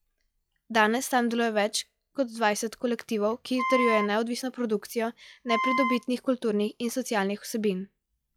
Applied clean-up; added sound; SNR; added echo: classical method log-MMSE.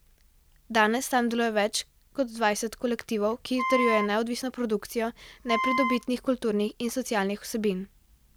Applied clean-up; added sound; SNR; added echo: none; Wind instrument, woodwind instrument; 1 dB; none.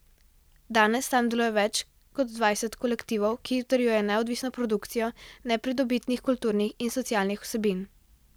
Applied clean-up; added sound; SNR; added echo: none; none; none; none.